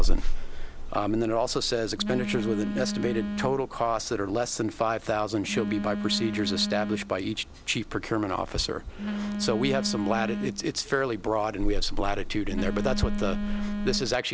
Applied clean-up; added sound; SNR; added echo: none; Telephone; 0 dB; none.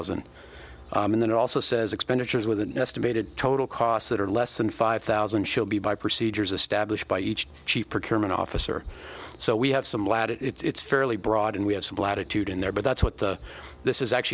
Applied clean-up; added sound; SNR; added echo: none; none; none; none.